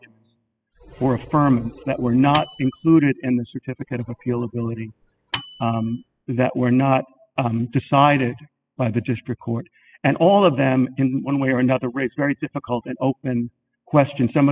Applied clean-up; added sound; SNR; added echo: classical method spectral subtraction.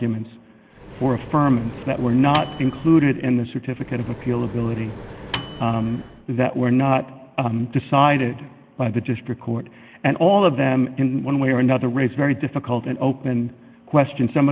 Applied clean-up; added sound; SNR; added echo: none; Microwave oven; 14 dB; none.